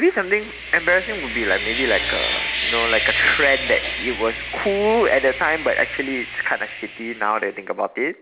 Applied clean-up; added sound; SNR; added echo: none; Sawing; 6 dB; none.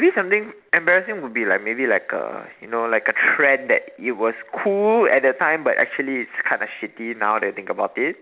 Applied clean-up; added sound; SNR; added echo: none; none; none; none.